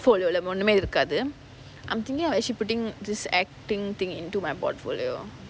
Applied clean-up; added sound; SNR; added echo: none; none; none; none.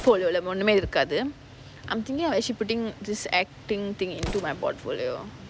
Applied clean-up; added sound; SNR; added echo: none; Explosion; 17 dB; none.